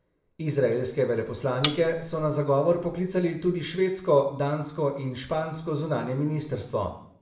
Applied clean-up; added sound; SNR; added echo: none; Cutlery, silverware; 7 dB; reverberation time 0.6 s.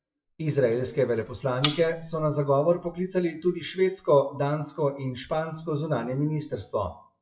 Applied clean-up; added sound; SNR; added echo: classical method WPE with log-MMSE.